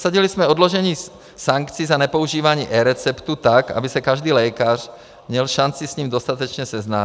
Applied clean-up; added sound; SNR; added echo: none; none; none; none.